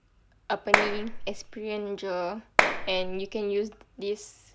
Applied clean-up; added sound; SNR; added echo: none; Clapping; -5 dB; none.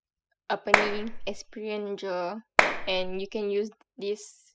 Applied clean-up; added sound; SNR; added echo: classical method spectral subtraction.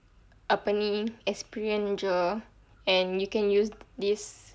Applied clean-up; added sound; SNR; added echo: none; none; none; none.